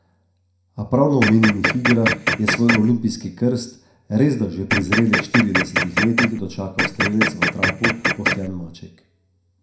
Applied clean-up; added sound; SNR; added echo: none; Printer; 0 dB; reverberation time 0.4 s.